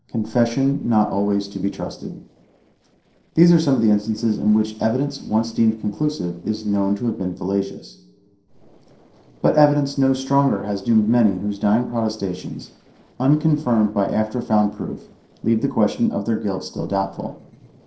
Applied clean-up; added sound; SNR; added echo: neural separator model SepFormer DNS4.